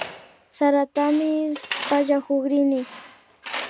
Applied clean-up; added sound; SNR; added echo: none; Tools; 13 dB; none.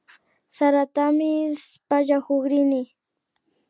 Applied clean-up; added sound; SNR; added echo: none; none; none; none.